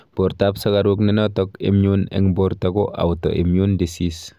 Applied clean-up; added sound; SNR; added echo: none; none; none; none.